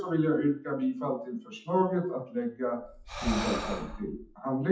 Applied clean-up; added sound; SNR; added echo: classical method WPE with log-MMSE.